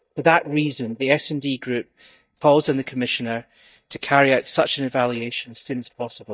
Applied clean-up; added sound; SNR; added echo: neural mask model DeepFilterNet 3.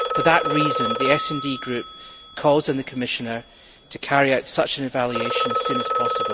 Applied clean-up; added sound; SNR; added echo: none; Telephone; 3 dB; none.